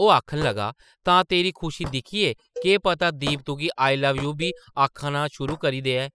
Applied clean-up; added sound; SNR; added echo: classical method spectral subtraction.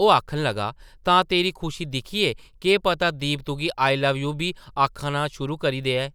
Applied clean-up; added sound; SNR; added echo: none; none; none; none.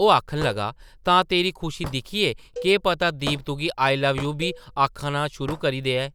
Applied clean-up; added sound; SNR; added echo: none; Cowbell + Hammer / Wood; 16 dB; none.